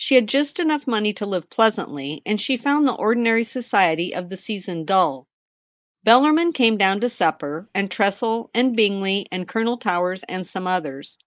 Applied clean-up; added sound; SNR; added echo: neural mask model Resemble Enhance denoiser.